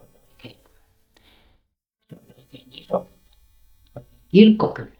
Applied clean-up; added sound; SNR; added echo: neural mask model DeepFilterNet 3.